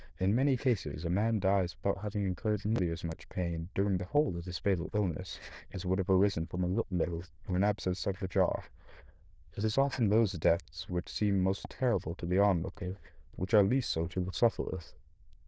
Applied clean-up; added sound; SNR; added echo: neural diffusion model UNIVERSE++.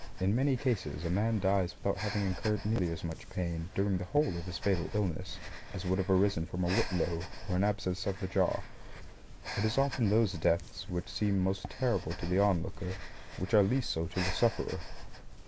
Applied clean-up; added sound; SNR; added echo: none; Breathing; 10 dB; none.